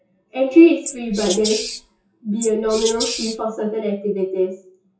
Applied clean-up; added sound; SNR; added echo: classical method WPE with log-MMSE.